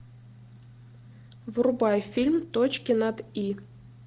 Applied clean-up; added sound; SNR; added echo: none; none; none; none.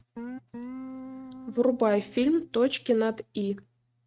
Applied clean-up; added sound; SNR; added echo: neural mask model RNNoise.